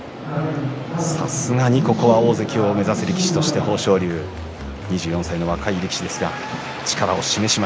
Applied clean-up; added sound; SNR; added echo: none; Bowed string instrument; 12 dB; none.